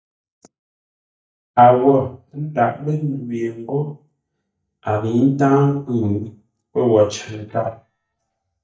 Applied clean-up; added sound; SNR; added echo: neural mask model DeepFilterNet 3.